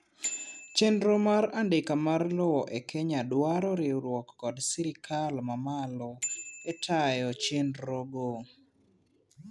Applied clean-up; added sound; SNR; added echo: none; Bicycle bell; 15 dB; none.